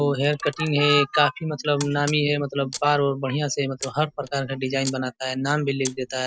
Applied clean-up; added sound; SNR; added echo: none; Camera; 18 dB; none.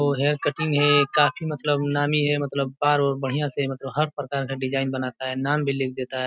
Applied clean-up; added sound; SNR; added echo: none; none; none; none.